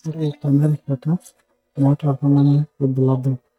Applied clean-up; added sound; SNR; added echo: neural mask model DeepFilterNet 3.